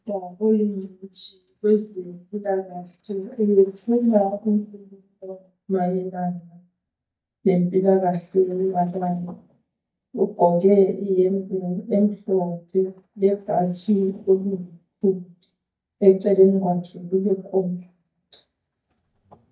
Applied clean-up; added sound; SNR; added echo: neural mask model DeepFilterNet 3.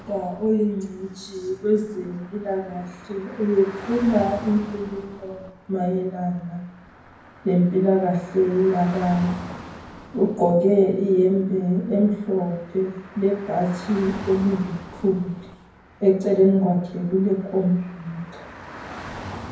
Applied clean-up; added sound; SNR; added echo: none; Traffic noise, roadway noise / Car; 17 dB; reverberation time 0.9 s.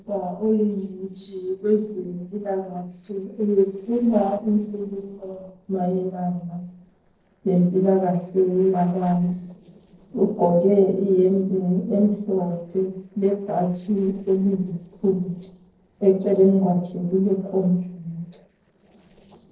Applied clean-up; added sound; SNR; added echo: neural separator model SepFormer DNS4.